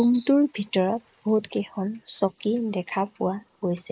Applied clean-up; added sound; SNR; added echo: neural mask model Resemble Enhance denoiser.